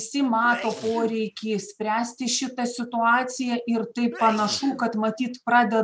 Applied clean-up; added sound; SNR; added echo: none; Sneeze; 14 dB; none.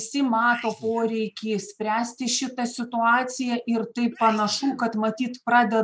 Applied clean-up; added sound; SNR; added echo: neural mask model Resemble Enhance denoiser.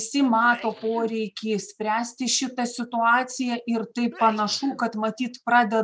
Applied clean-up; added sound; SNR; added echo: neural mask model DeepFilterNet 3.